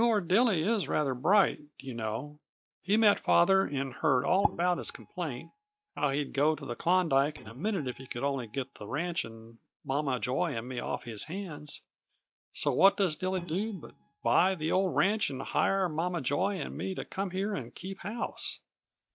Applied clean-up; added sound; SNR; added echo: neural mask model DeepFilterNet 3.